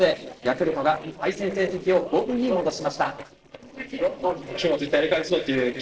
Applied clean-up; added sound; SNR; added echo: neural separator model SepFormer DNS4.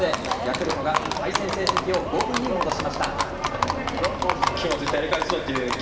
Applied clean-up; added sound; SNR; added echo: none; Livestock, farm animals, working animals; 1 dB; reverberation time 2.1 s.